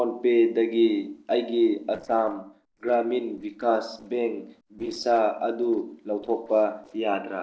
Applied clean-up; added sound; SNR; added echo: neural separator model SepFormer DNS4.